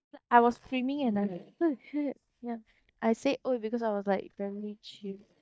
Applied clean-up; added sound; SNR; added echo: neural mask model DeepFilterNet 3.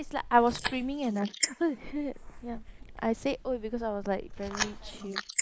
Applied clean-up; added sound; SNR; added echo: neural mask model Resemble Enhance denoiser.